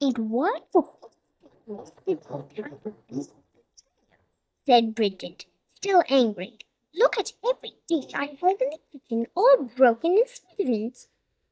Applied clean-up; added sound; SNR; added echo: neural mask model DeepFilterNet 3.